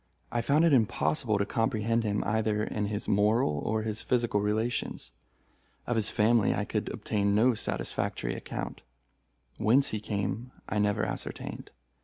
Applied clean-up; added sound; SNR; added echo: none; none; none; none.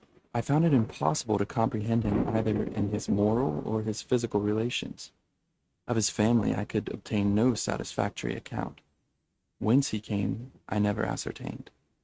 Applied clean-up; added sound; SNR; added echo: neural mask model RNNoise.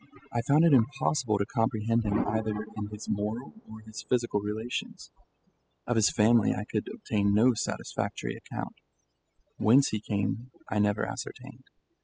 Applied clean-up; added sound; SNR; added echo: classical method spectral subtraction.